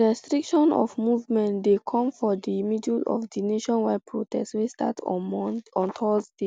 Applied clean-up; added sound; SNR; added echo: none; none; none; none.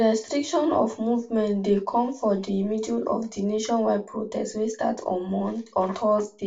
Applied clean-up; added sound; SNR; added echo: none; none; none; reverberation time 0.2 s.